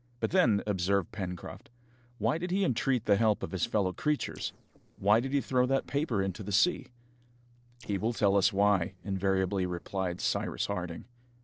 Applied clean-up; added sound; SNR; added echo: neural separator model SepFormer DNS4.